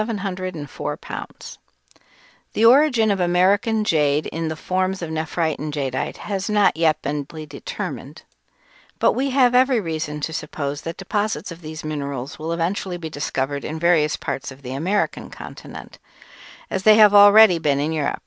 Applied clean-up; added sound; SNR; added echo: none; none; none; none.